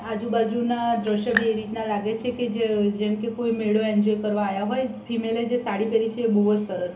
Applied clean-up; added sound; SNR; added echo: none; Raindrop; 8 dB; reverberation time 0.3 s.